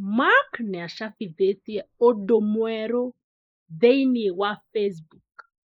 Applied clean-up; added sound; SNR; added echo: neural mask model Resemble Enhance denoiser.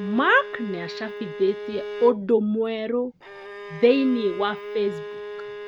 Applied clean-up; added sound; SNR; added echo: none; Bowed string instrument; 11 dB; none.